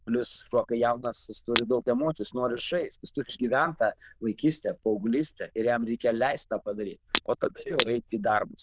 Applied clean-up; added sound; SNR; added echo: neural diffusion model UNIVERSE++.